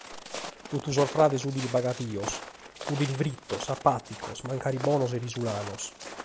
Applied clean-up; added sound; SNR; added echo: none; Walk, footsteps; 10 dB; none.